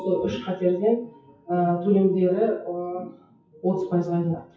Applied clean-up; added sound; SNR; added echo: classical method WPE with log-MMSE.